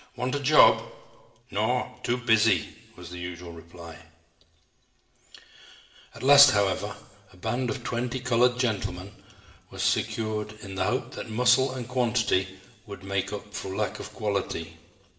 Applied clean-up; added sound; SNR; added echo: none; none; none; reverberation time 1.1 s.